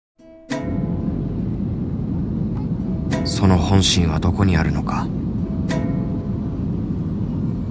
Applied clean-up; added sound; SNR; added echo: none; Guitar; 14 dB; none.